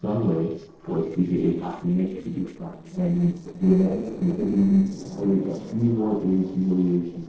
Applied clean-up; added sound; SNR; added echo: neural separator model SepFormer DNS4.